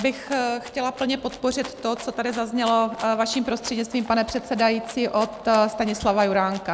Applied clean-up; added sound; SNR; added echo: none; Rattle (instrument); 19 dB; none.